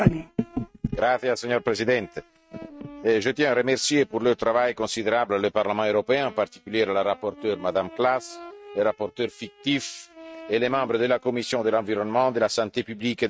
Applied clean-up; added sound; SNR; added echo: neural mask model RNNoise.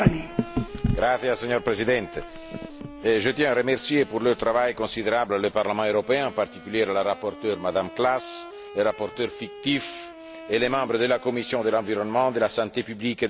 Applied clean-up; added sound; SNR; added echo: none; Wind instrument, woodwind instrument; 18 dB; none.